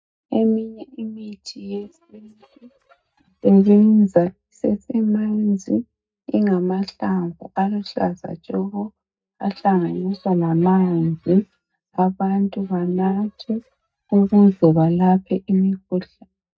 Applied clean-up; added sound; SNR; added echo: neural mask model DeepFilterNet 3.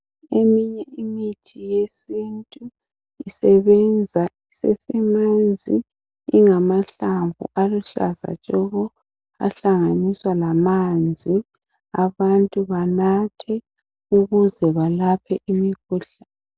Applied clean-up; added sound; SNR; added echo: none; none; none; none.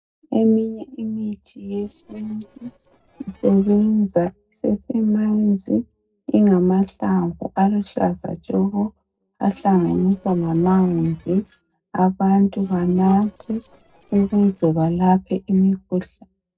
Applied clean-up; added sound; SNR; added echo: neural separator model SepFormer DNS4.